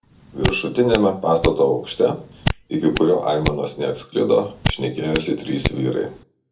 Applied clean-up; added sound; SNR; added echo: none; Hands; 7 dB; reverberation time 0.3 s.